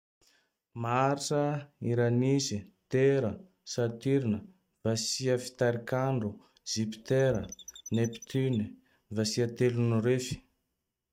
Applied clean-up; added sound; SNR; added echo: neural mask model RNNoise.